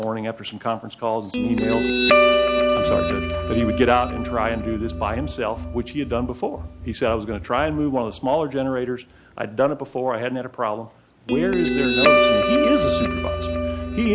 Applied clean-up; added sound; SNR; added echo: none; Guitar; -1 dB; none.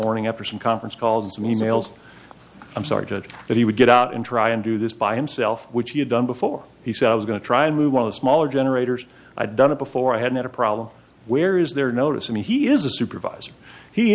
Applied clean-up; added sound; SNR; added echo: none; none; none; none.